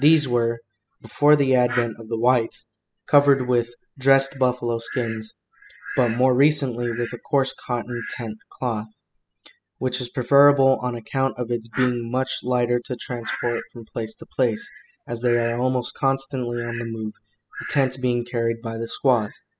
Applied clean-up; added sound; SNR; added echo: classical method spectral subtraction.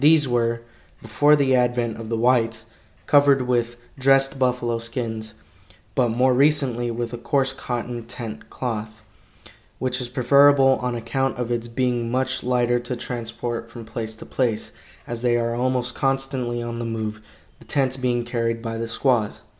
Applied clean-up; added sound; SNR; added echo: none; none; none; none.